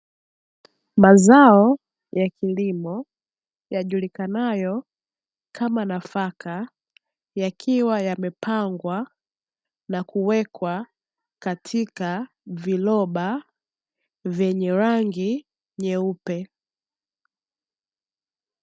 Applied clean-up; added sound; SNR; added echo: none; none; none; none.